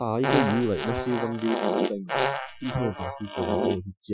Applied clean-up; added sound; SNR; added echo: classical method Wiener filter.